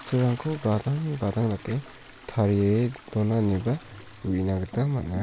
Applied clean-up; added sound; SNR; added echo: none; Toilet flush; 19 dB; none.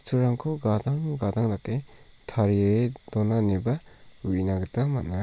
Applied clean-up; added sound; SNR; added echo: none; none; none; none.